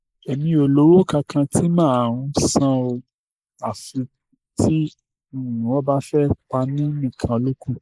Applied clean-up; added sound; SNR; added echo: neural mask model Resemble Enhance denoiser.